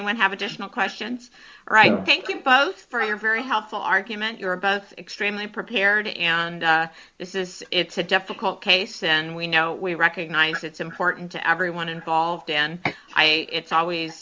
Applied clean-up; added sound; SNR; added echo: none; none; none; none.